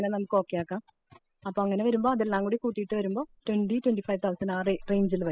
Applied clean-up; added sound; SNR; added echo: classical method spectral subtraction.